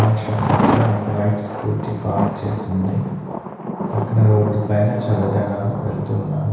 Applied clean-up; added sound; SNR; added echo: none; Thunder; 4 dB; reverberation time 1.2 s.